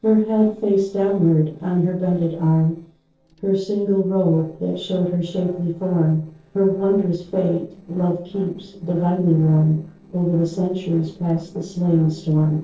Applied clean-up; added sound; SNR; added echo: neural separator model SepFormer DNS4.